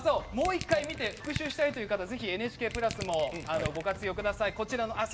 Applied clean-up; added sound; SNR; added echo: none; Crushing; 11 dB; none.